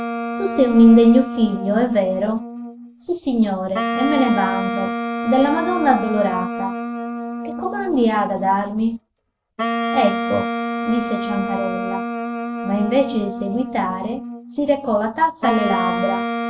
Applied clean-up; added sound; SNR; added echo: none; Wind instrument, woodwind instrument; 6 dB; none.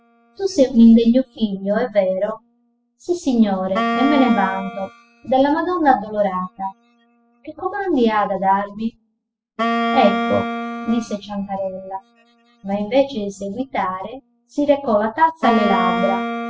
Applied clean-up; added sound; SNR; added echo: classical method spectral subtraction.